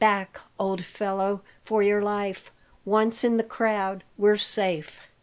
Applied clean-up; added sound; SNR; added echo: none; none; none; none.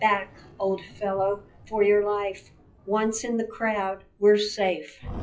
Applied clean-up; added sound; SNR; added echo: classical method WPE with log-MMSE.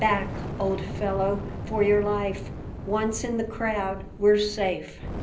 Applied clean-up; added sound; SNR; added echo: none; Fire; 8 dB; reverberation time 0.5 s.